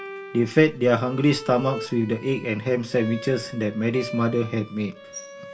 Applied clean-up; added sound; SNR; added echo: none; Bowed string instrument; 15 dB; reverberation time 0.2 s.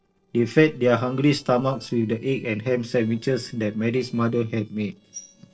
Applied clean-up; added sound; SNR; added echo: neural separator model SepFormer DNS4.